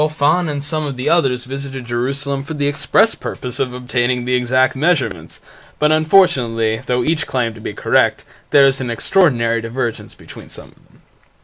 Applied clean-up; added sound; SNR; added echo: none; none; none; none.